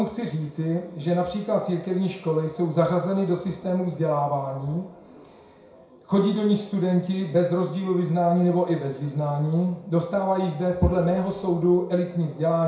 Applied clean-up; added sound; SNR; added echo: none; none; none; reverberation time 0.6 s.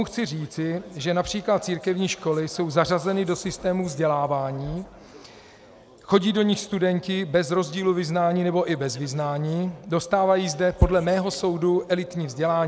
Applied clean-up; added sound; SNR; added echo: none; none; none; none.